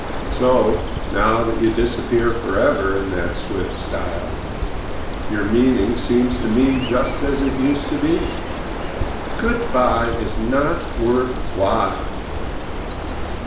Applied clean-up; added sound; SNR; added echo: none; Bird; 3 dB; reverberation time 0.7 s.